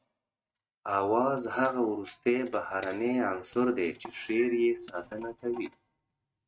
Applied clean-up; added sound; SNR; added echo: neural mask model RNNoise.